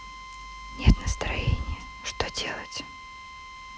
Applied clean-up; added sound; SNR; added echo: none; Drill; 14 dB; none.